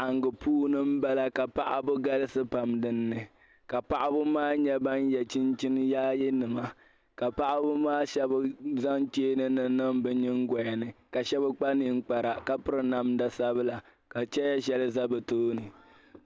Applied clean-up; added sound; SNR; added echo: none; none; none; none.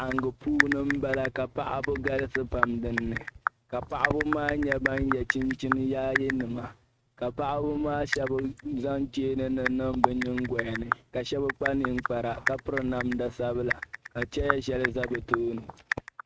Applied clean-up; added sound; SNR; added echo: neural mask model RNNoise.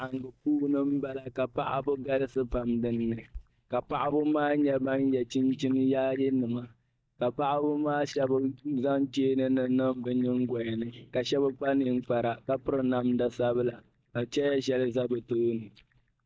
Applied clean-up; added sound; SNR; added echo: neural mask model DeepFilterNet 3.